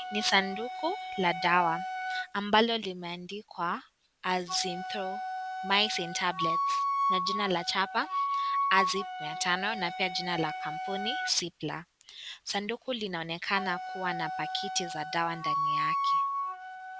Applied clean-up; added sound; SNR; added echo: none; Wind instrument, woodwind instrument; 2 dB; none.